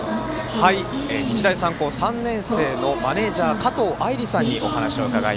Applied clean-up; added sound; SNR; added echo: none; none; none; none.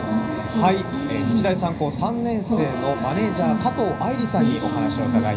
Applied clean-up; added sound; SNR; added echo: none; Trumpet; 16 dB; reverberation time 0.4 s.